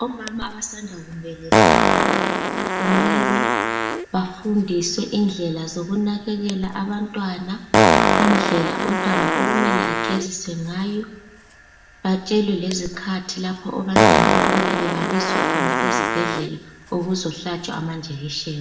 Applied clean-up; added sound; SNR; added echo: none; Fart; -3 dB; reverberation time 0.8 s.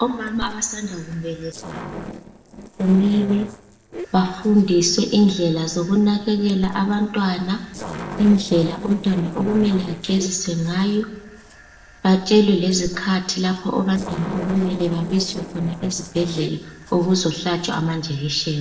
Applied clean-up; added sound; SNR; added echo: neural separator model SepFormer DNS4.